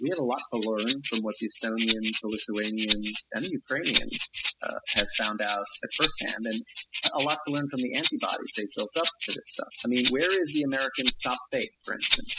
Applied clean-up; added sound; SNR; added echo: classical method spectral subtraction.